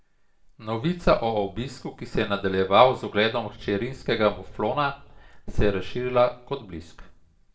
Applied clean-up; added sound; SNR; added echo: neural separator model SepFormer DNS4.